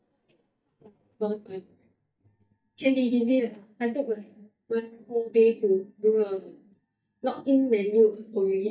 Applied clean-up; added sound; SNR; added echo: neural mask model DeepFilterNet 3.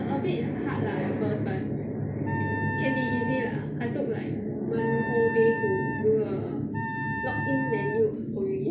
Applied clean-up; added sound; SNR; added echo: none; Wind instrument, woodwind instrument; 7 dB; reverberation time 0.3 s.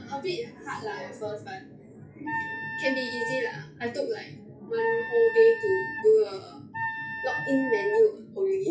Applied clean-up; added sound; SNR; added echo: classical method WPE with log-MMSE.